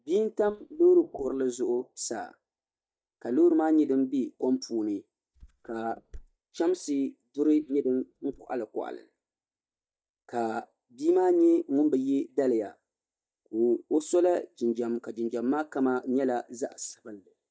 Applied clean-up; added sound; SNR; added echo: neural mask model DeepFilterNet 3.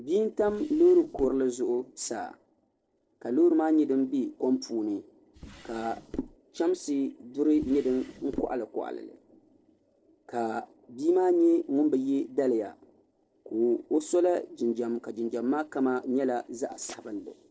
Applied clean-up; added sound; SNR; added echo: neural separator model SepFormer DNS4.